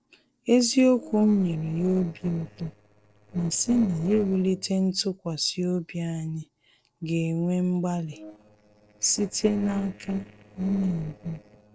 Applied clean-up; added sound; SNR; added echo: neural separator model SepFormer DNS4.